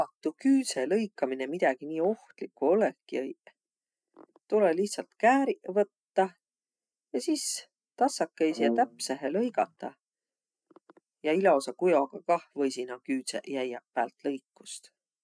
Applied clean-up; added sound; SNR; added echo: neural mask model DeepFilterNet 3.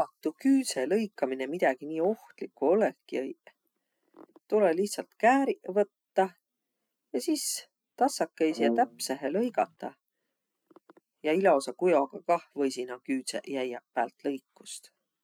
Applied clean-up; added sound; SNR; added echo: none; Brass instrument; 5 dB; none.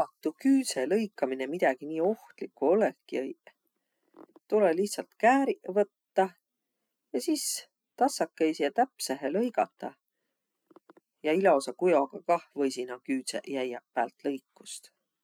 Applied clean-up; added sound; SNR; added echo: none; none; none; none.